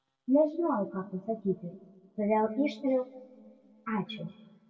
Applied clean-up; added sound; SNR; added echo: none; none; none; reverberation time 1.3 s.